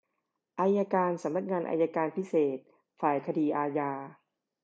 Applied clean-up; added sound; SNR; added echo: none; none; none; none.